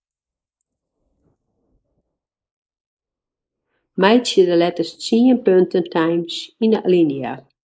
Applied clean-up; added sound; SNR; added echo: neural mask model Resemble Enhance denoiser.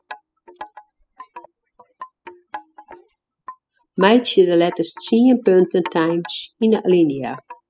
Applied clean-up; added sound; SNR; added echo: classical method spectral subtraction.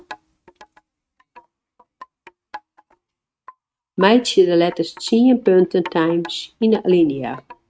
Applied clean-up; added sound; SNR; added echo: neural mask model RNNoise.